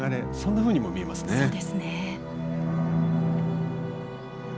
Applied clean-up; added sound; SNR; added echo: none; none; none; none.